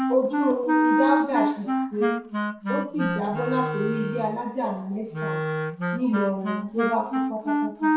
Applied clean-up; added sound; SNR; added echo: none; Wind instrument, woodwind instrument; -1 dB; reverberation time 0.6 s.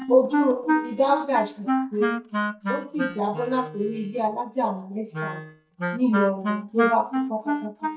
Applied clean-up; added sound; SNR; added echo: neural mask model DeepFilterNet 3.